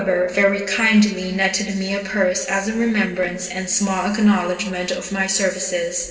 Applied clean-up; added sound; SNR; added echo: neural separator model SepFormer DNS4.